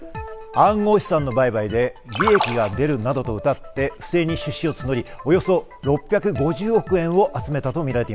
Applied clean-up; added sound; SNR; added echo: none; Splash, splatter; 5 dB; none.